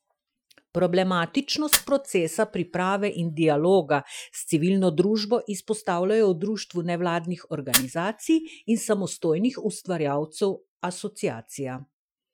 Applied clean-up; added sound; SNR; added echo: classical method Wiener filter.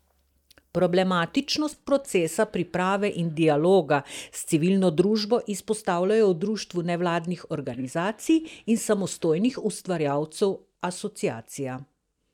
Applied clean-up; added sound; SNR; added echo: neural mask model DeepFilterNet 3.